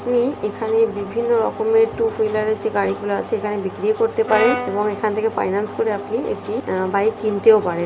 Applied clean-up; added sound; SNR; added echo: none; Brass instrument; 15 dB; none.